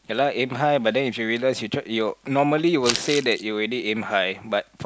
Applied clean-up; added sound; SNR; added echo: none; Crumpling, crinkling; 6 dB; none.